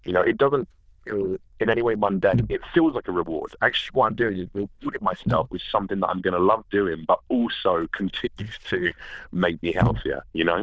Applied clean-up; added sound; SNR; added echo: neural diffusion model UNIVERSE++.